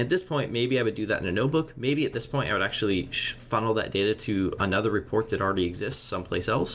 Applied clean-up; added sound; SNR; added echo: none; none; none; none.